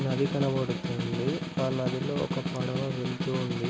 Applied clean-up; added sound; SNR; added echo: none; Snare drum; 2 dB; none.